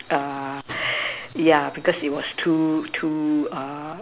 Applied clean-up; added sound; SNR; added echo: none; none; none; none.